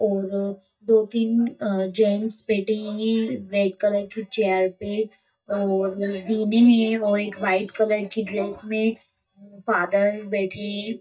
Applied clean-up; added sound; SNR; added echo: neural mask model DeepFilterNet 3.